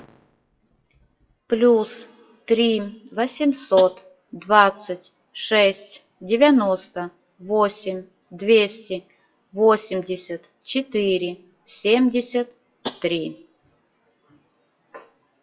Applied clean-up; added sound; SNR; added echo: classical method WPE with log-MMSE.